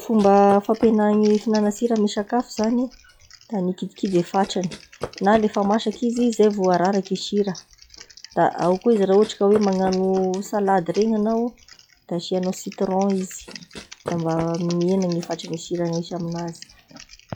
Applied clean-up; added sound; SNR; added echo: classical method log-MMSE.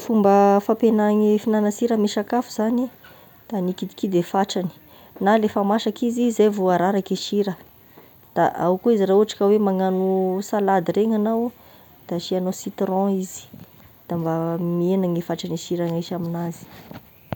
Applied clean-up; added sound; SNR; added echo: none; none; none; none.